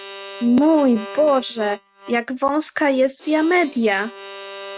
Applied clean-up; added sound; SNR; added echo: neural mask model RNNoise.